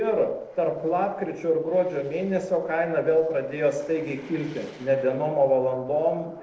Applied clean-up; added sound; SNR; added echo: neural separator model SepFormer DNS4.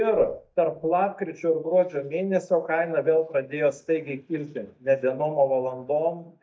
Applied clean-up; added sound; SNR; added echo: neural mask model DeepFilterNet 3.